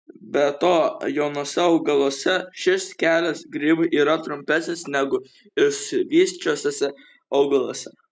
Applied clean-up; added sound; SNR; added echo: none; none; none; none.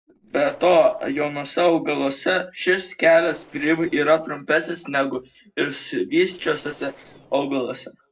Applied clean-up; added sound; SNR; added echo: neural separator model SepFormer DNS4.